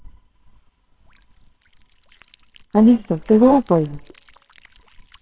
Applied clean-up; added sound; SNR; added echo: neural separator model SepFormer WHAMR!.